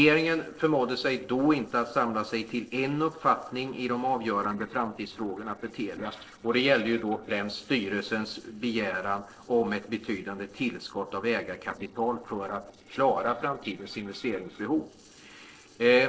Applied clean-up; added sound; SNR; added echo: neural separator model SepFormer DNS4.